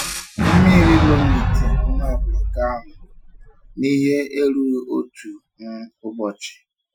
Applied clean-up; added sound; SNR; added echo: classical method Wiener filter.